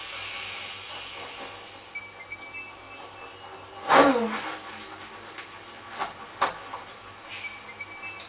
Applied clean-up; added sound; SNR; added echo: none; Chime; 17 dB; reverberation time 0.2 s.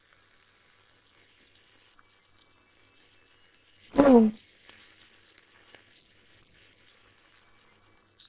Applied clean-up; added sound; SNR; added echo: neural separator model SepFormer WHAMR!.